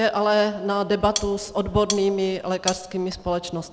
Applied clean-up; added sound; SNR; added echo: none; Cutlery, silverware; 10 dB; none.